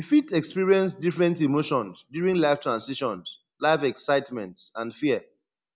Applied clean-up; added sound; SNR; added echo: none; none; none; none.